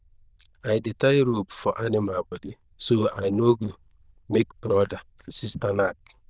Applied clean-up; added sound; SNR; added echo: neural diffusion model UNIVERSE++.